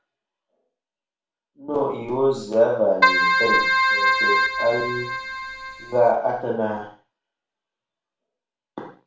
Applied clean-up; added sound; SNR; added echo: none; Keyboard (musical); -5 dB; reverberation time 0.4 s.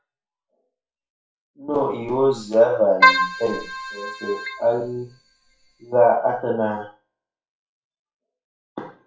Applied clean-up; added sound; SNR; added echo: classical method WPE with log-MMSE.